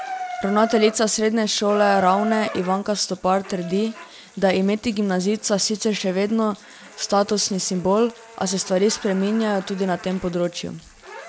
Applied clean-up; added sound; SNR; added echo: none; Bathtub (filling or washing) / Water tap, faucet; 14 dB; none.